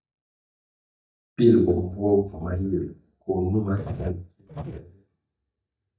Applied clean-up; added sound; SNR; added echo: neural mask model DeepFilterNet 3.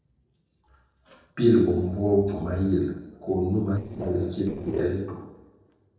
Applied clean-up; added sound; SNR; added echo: neural separator model SepFormer DNS4.